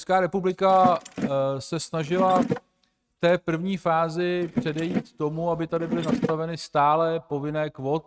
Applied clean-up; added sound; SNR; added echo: neural mask model RNNoise.